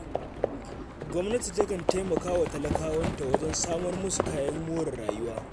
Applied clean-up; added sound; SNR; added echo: none; Livestock, farm animals, working animals; 1 dB; none.